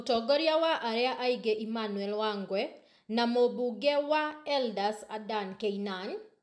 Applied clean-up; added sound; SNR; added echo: none; none; none; none.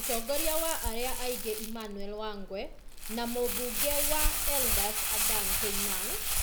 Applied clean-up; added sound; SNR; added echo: none; Crumpling, crinkling; -5 dB; none.